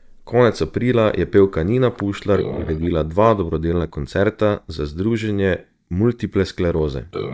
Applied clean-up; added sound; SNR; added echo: neural mask model DeepFilterNet 3.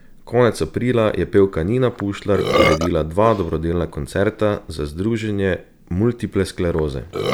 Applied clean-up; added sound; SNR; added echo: none; Burping, eructation; 8 dB; none.